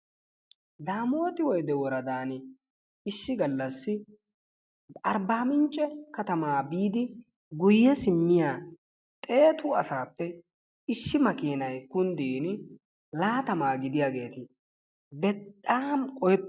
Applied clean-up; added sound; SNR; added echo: none; none; none; none.